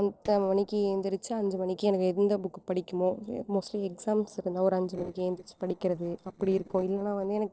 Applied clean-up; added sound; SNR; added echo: neural separator model SepFormer DNS4.